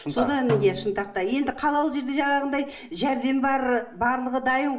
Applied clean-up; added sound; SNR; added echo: none; Snare drum; 12 dB; reverberation time 0.5 s.